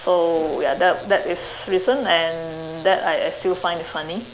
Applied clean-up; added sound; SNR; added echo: none; none; none; none.